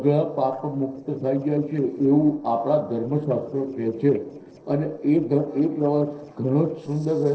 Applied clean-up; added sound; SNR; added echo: neural separator model SepFormer DNS4.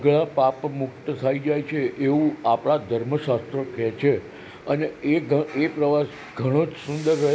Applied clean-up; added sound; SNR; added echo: none; none; none; none.